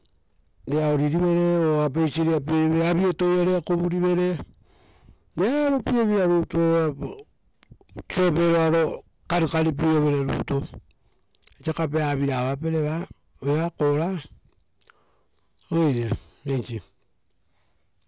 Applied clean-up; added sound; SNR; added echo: none; none; none; none.